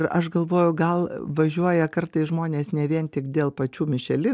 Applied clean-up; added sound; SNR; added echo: none; none; none; none.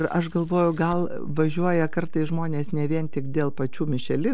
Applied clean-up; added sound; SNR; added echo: none; Mechanisms / Bicycle; 4 dB; none.